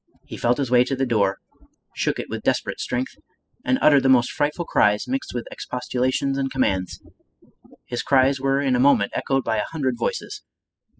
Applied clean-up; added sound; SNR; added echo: classical method spectral subtraction.